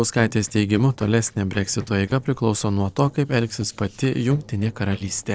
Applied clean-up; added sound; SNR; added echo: neural separator model SepFormer DNS4.